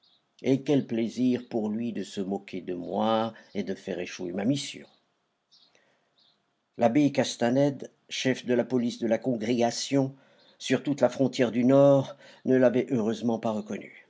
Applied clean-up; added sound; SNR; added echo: none; none; none; none.